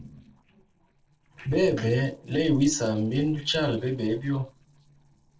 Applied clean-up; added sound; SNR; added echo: neural separator model SepFormer DNS4.